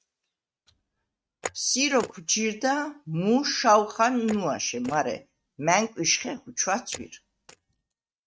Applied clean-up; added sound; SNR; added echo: neural mask model RNNoise.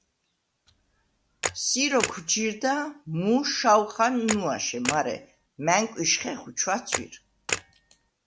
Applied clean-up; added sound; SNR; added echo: none; Camera; 9 dB; none.